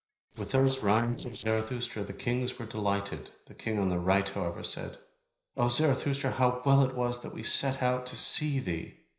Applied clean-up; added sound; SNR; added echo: neural separator model SepFormer DNS4.